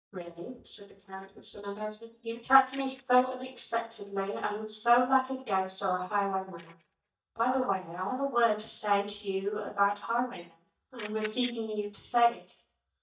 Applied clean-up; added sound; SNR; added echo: neural mask model DeepFilterNet 3.